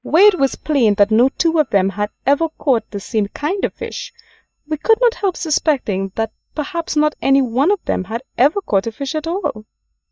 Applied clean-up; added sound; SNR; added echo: neural mask model DeepFilterNet 3.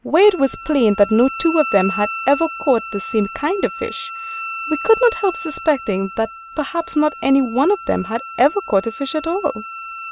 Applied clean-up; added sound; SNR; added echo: none; Wind instrument, woodwind instrument; 11 dB; none.